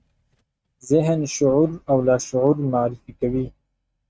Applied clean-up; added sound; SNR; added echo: neural mask model RNNoise.